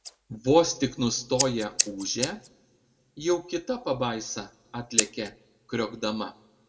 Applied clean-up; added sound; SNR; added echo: none; Scissors; 6 dB; reverberation time 0.3 s.